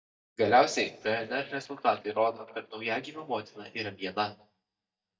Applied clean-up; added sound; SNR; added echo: neural mask model DeepFilterNet 3.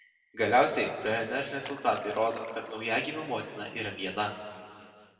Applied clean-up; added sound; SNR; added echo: none; Splash, splatter; 16 dB; reverberation time 2.0 s.